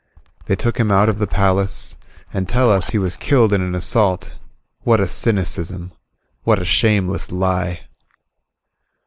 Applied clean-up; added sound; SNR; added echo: neural separator model SepFormer DNS4.